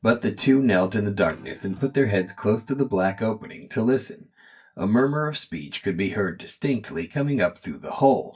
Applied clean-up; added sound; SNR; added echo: neural mask model DeepFilterNet 3.